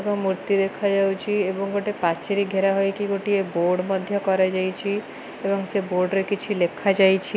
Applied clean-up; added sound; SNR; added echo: none; none; none; none.